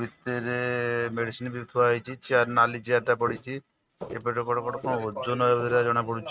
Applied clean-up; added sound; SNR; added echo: neural mask model RNNoise.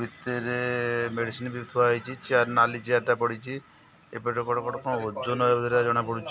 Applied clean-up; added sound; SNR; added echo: none; none; none; none.